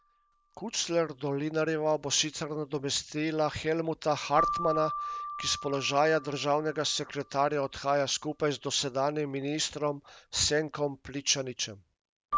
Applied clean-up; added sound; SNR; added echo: none; Keyboard (musical); 11 dB; none.